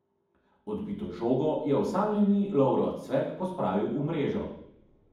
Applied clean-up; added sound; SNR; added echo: none; none; none; reverberation time 1.2 s.